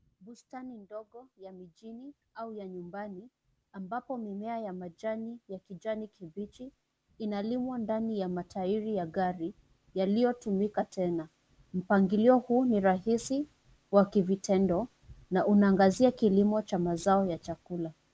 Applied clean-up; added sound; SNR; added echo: none; none; none; none.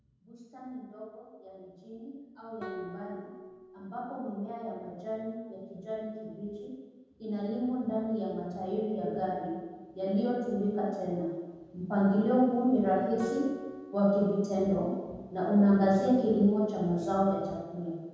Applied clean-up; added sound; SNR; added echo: none; Guitar; 18 dB; reverberation time 1.2 s.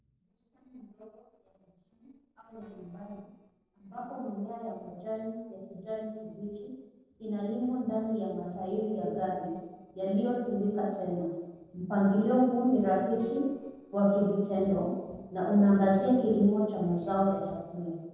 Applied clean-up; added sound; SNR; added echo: neural separator model SepFormer DNS4.